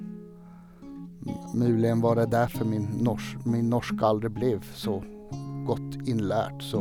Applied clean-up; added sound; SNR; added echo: none; Guitar; 8 dB; none.